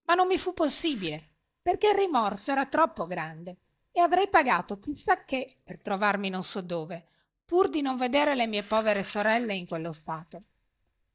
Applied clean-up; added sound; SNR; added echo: neural mask model DeepFilterNet 3.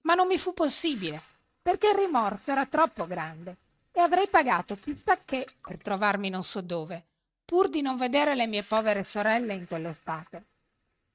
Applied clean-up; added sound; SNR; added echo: neural mask model RNNoise.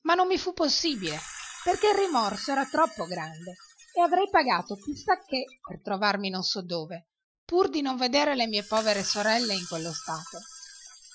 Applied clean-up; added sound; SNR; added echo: classical method Wiener filter.